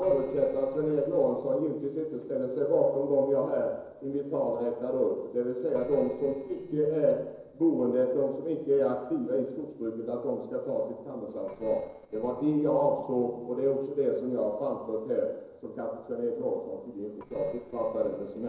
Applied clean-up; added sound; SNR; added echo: neural separator model SepFormer DNS4.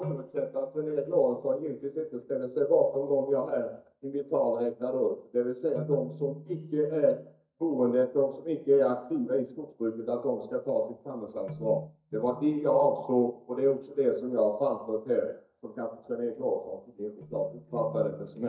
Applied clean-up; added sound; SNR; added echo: neural mask model DeepFilterNet 3.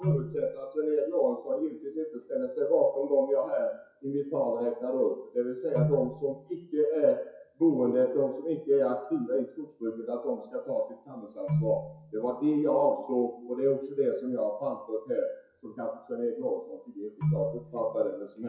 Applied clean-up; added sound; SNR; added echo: classical method WPE with log-MMSE.